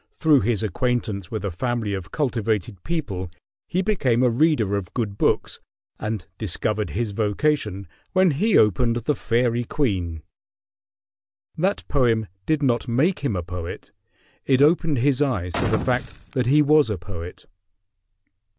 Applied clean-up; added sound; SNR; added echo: none; Boom; 7 dB; none.